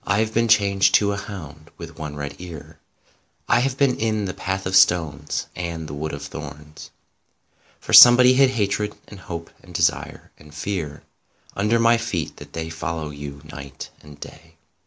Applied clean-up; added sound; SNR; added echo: none; none; none; none.